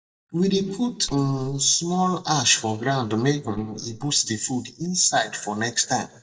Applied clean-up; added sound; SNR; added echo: neural mask model DeepFilterNet 3.